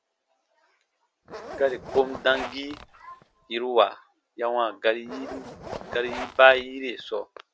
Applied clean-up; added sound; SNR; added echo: none; Zipper (clothing); 13 dB; none.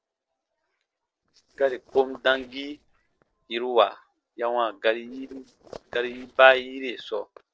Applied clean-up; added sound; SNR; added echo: neural separator model SepFormer DNS4.